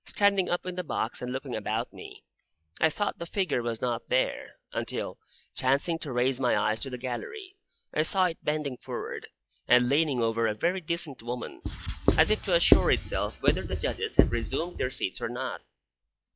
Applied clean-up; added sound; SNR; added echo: classical method log-MMSE.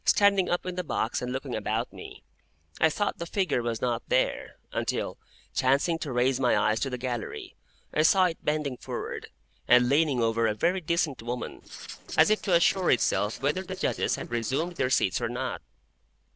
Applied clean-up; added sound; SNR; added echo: neural separator model SepFormer DNS4.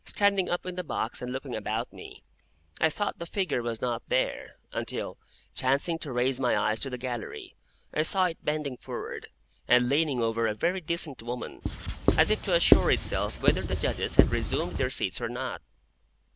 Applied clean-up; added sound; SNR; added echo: none; Writing; -3 dB; none.